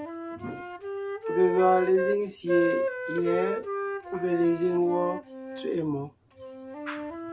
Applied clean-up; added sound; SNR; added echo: none; Wind instrument, woodwind instrument; 5 dB; none.